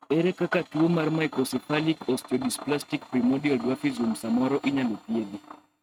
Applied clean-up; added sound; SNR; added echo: neural mask model RNNoise.